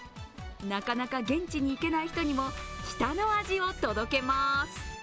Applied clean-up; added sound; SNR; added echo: none; Wind instrument, woodwind instrument; 19 dB; none.